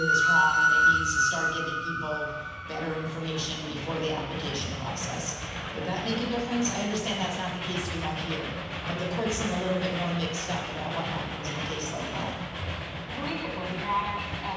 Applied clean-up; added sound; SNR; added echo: none; Train; -2 dB; reverberation time 1.1 s.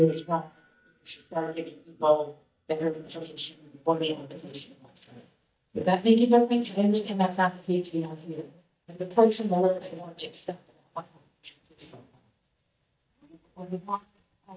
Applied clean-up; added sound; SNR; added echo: neural mask model DeepFilterNet 3.